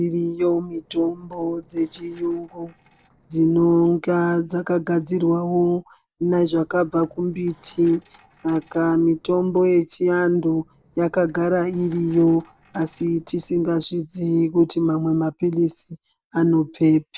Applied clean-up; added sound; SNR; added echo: neural separator model SepFormer DNS4.